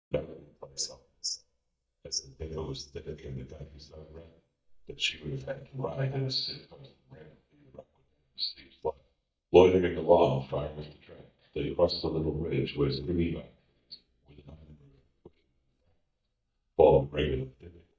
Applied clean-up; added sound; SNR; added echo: neural mask model DeepFilterNet 3.